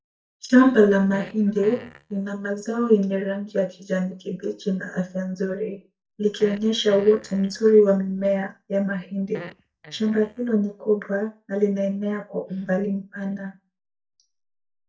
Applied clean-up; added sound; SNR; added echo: neural mask model DeepFilterNet 3.